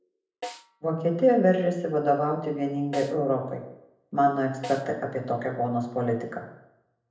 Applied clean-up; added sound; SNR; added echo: none; Snare drum; 17 dB; reverberation time 0.7 s.